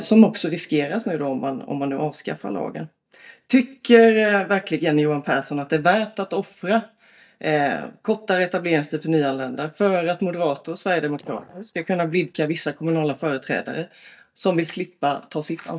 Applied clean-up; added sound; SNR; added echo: neural mask model DeepFilterNet 3.